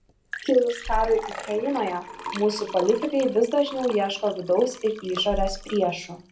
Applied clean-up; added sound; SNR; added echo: none; Liquid; 12 dB; reverberation time 0.3 s.